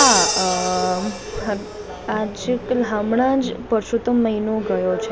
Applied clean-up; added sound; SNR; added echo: none; Crash cymbal; 7 dB; none.